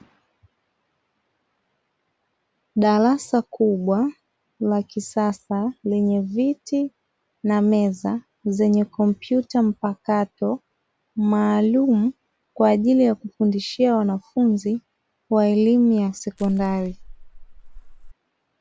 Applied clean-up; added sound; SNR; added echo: none; Crushing; 17 dB; none.